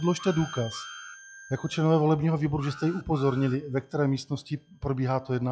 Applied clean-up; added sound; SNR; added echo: classical method log-MMSE.